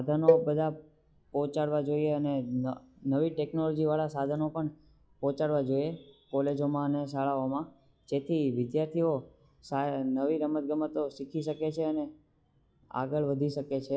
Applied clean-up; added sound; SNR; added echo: classical method log-MMSE.